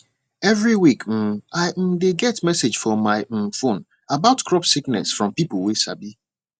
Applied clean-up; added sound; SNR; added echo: none; none; none; none.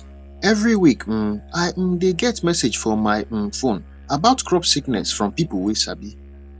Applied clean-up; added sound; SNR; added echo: none; Musical instrument; 19 dB; none.